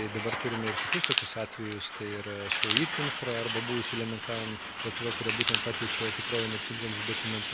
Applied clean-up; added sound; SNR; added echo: none; Truck + Crushing; -3 dB; none.